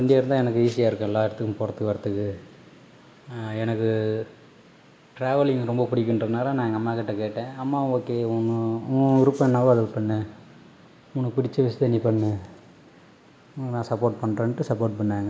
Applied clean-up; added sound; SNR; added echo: none; none; none; none.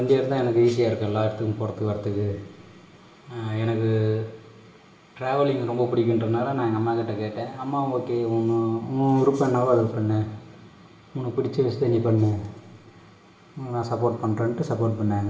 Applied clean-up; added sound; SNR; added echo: none; none; none; reverberation time 0.8 s.